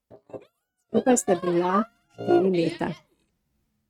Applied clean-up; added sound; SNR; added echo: neural mask model RNNoise.